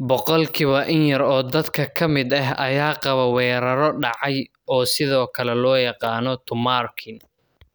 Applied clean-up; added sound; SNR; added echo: none; none; none; none.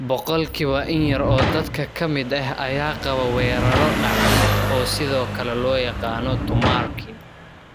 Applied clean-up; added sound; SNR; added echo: none; Engine + Sliding door; 0 dB; none.